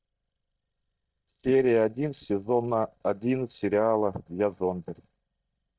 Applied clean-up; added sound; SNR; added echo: neural mask model DeepFilterNet 3.